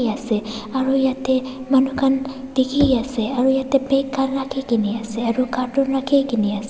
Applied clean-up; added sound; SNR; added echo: none; Knock; 14 dB; none.